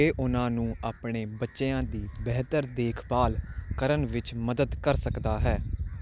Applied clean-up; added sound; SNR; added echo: none; none; none; none.